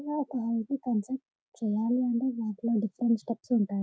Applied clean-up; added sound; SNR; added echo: none; none; none; none.